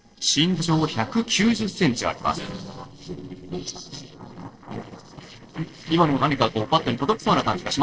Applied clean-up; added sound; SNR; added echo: neural separator model SepFormer DNS4.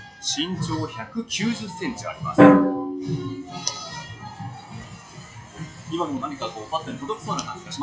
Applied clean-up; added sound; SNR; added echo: classical method WPE with log-MMSE.